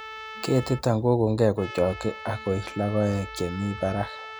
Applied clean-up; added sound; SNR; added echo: none; Trumpet; 14 dB; none.